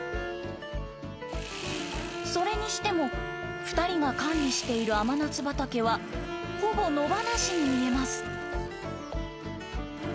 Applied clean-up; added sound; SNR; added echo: none; Bowed string instrument + Sawing; 8 dB; none.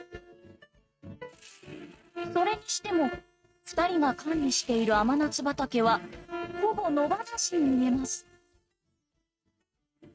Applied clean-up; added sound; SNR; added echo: neural mask model RNNoise.